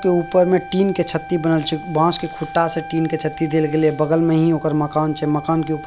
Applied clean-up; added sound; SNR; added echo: none; Wind instrument, woodwind instrument; 15 dB; none.